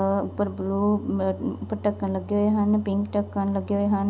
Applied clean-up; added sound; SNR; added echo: none; none; none; none.